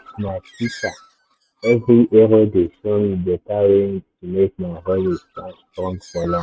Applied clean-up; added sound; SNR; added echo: neural mask model RNNoise.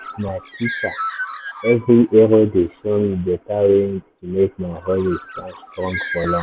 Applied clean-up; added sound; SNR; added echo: none; Bird; 12 dB; none.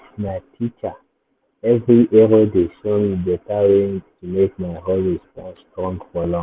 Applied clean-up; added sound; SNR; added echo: none; none; none; none.